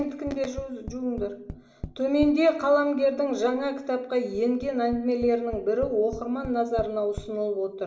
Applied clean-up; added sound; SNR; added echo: none; Tap; 17 dB; reverberation time 0.5 s.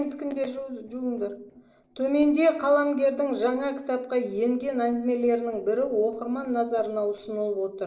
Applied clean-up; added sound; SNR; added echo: neural separator model SepFormer DNS4.